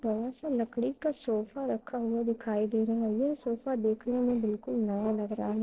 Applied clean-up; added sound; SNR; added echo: neural separator model SepFormer DNS4.